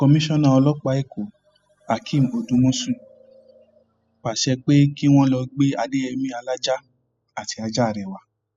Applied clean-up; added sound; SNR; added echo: classical method spectral subtraction.